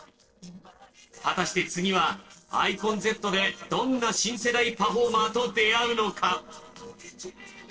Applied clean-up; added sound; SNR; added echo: neural separator model SepFormer DNS4.